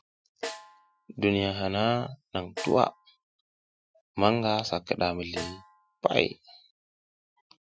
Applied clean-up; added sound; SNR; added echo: classical method Wiener filter.